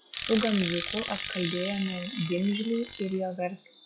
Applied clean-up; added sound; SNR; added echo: classical method log-MMSE.